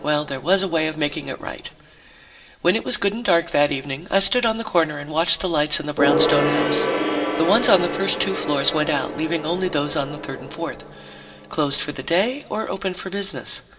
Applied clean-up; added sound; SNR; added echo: none; Gong; 5 dB; reverberation time 1.5 s.